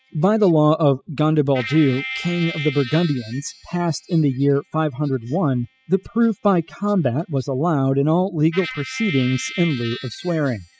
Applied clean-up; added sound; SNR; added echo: classical method spectral subtraction.